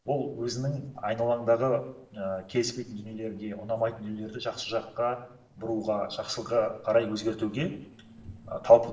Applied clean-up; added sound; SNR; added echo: neural separator model SepFormer DNS4.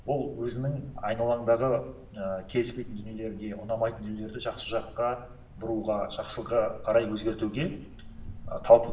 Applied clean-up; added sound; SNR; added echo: none; Cricket; 15 dB; reverberation time 0.7 s.